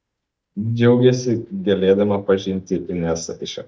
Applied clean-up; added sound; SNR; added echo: neural mask model DeepFilterNet 3.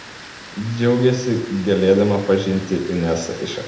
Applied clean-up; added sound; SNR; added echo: none; Water; 18 dB; reverberation time 0.8 s.